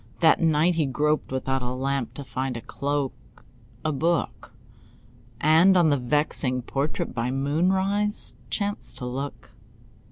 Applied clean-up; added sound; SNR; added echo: none; none; none; none.